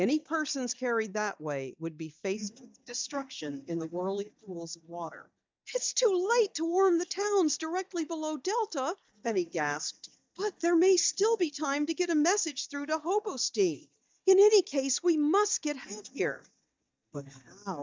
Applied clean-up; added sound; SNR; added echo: neural mask model DeepFilterNet 3.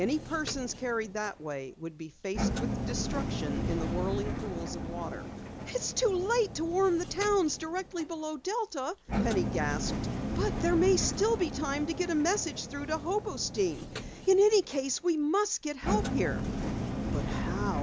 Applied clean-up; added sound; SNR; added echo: none; Engine; 4 dB; none.